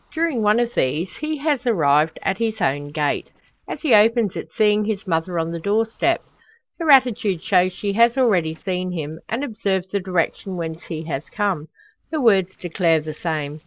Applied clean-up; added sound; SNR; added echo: neural separator model SepFormer DNS4.